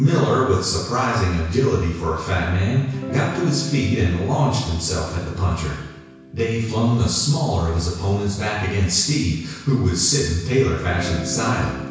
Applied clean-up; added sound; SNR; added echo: none; Guitar; 16 dB; reverberation time 1.1 s.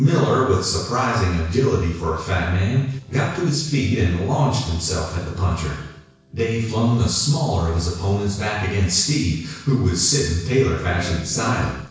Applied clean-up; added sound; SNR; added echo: neural separator model SepFormer DNS4.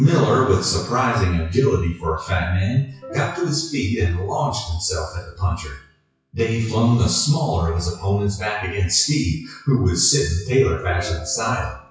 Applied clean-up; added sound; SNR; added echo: classical method WPE with log-MMSE.